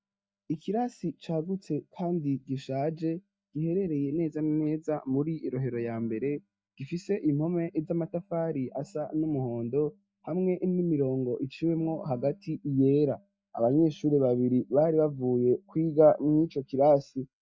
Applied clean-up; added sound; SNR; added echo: neural mask model DeepFilterNet 3.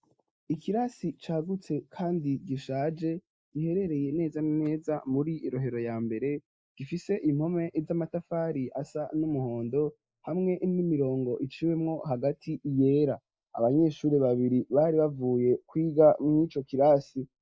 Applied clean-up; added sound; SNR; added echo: neural mask model Resemble Enhance denoiser.